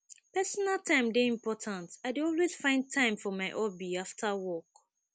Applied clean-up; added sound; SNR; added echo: none; none; none; none.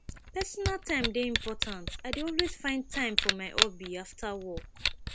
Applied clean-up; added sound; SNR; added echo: none; Camera; -1 dB; none.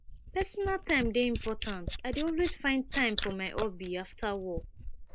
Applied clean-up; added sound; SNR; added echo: neural mask model Resemble Enhance denoiser.